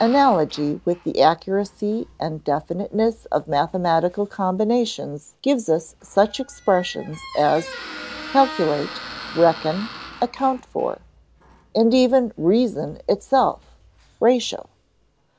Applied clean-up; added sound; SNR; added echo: none; Squeak; 18 dB; none.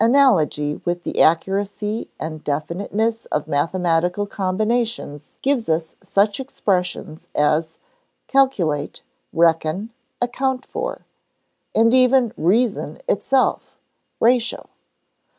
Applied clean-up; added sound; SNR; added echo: none; none; none; none.